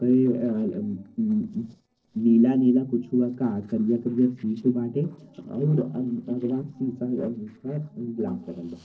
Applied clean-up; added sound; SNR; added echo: neural separator model SepFormer DNS4.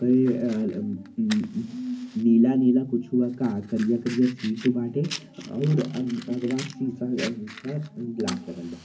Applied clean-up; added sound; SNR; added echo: none; Fire; 19 dB; reverberation time 0.3 s.